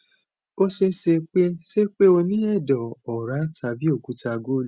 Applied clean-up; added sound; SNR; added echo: none; none; none; none.